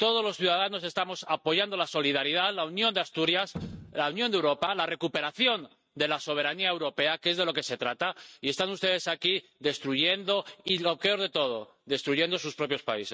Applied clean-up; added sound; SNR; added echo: neural mask model RNNoise.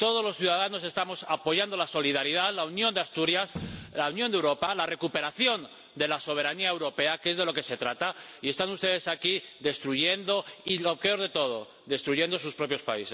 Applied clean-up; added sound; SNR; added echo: none; Slam; 16 dB; none.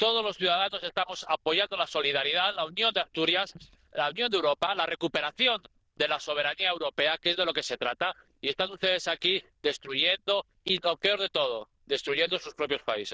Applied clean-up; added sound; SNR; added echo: neural diffusion model UNIVERSE++.